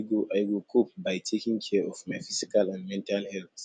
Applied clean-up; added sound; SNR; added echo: none; none; none; none.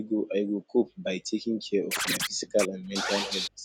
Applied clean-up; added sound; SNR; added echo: none; Scratching (performance technique); 5 dB; none.